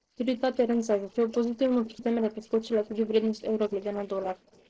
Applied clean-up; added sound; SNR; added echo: neural separator model SepFormer DNS4.